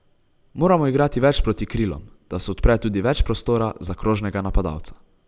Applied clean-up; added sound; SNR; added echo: none; none; none; none.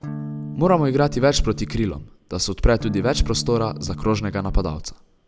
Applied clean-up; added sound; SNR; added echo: none; Electric guitar / Strum; 11 dB; none.